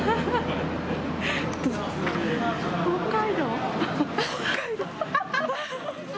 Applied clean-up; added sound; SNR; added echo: none; Acoustic guitar + Gasp; 12 dB; none.